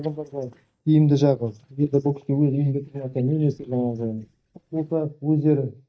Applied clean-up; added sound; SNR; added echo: neural mask model DeepFilterNet 3.